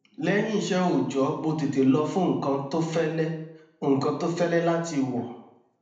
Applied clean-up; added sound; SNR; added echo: none; none; none; reverberation time 0.7 s.